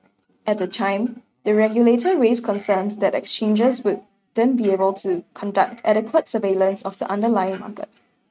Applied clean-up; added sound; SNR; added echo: neural mask model RNNoise.